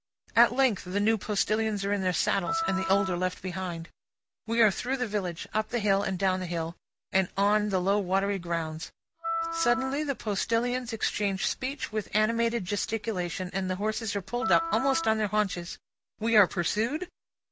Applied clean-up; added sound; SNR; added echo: none; Wind instrument, woodwind instrument; 7 dB; none.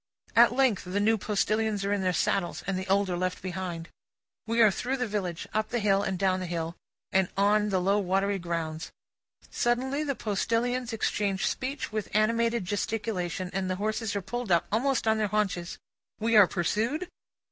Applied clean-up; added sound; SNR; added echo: none; none; none; none.